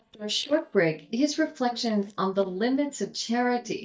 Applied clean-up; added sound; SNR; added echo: neural mask model DeepFilterNet 3.